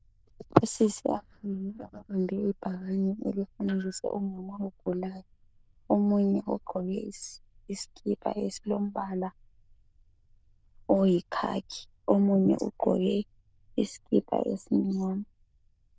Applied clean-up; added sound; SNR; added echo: neural diffusion model UNIVERSE++.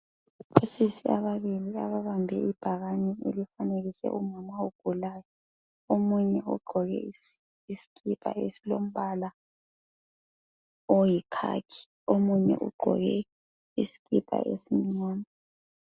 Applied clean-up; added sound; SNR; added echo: none; none; none; none.